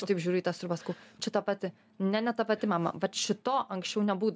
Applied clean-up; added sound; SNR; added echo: none; none; none; none.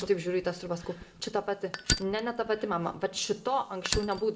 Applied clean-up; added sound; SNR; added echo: none; Fire; 7 dB; reverberation time 1.2 s.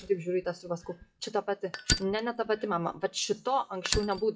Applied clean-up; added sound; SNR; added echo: classical method WPE with log-MMSE.